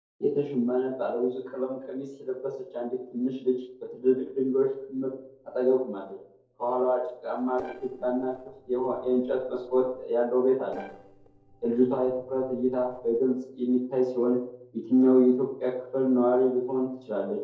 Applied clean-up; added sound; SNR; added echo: neural separator model SepFormer DNS4.